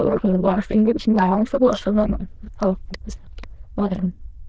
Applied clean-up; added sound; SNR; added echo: neural diffusion model UNIVERSE++.